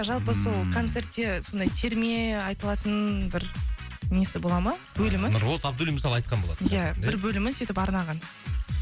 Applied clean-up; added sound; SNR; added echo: none; Whoosh, swoosh, swish; 12 dB; none.